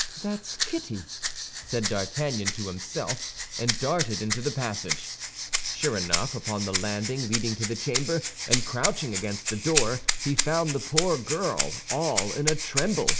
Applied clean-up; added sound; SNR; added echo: none; Rattle (instrument); 0 dB; none.